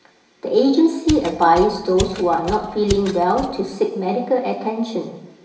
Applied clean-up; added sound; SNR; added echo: none; Mechanisms; 11 dB; reverberation time 0.9 s.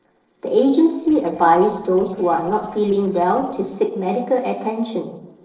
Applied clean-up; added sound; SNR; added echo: neural separator model SepFormer DNS4.